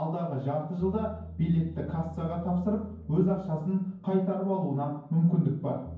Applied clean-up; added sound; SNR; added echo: none; Bass guitar; 17 dB; reverberation time 0.9 s.